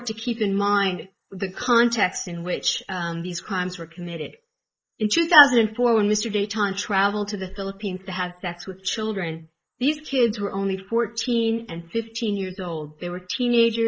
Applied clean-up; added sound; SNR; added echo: neural mask model Resemble Enhance denoiser.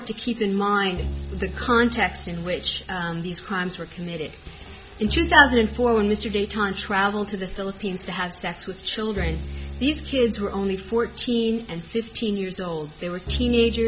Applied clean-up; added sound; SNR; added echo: none; Bowed string instrument; 12 dB; none.